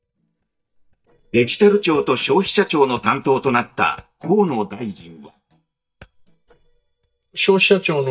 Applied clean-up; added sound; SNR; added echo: neural mask model DeepFilterNet 3.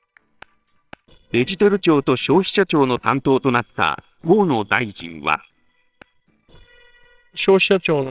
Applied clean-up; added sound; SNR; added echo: neural separator model SepFormer WHAMR!.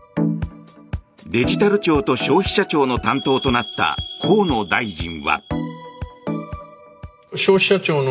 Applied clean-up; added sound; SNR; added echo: none; none; none; none.